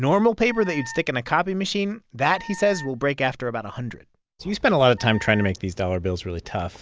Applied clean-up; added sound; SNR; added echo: none; Wind instrument, woodwind instrument; 17 dB; none.